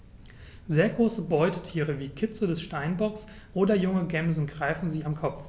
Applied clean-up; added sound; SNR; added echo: none; none; none; none.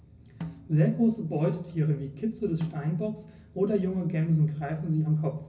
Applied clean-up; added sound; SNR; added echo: none; Snare drum; 18 dB; reverberation time 0.4 s.